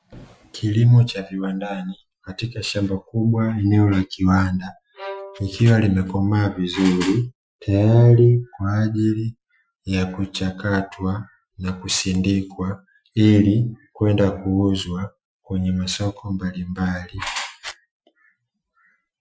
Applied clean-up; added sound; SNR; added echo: classical method Wiener filter.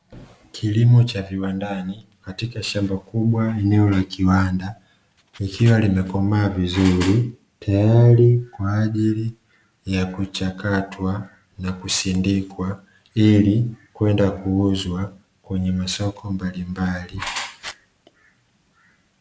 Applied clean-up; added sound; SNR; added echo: none; none; none; none.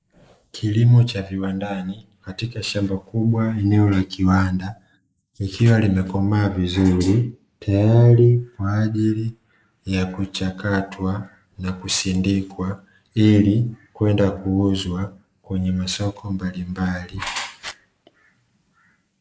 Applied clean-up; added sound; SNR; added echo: neural mask model Resemble Enhance denoiser.